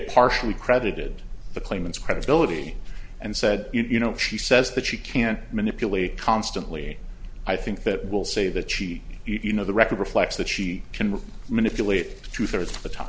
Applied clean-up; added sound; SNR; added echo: none; none; none; none.